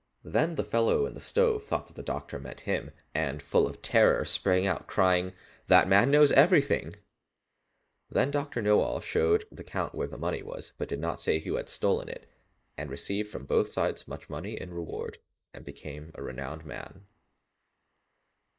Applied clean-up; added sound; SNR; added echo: neural mask model Resemble Enhance denoiser.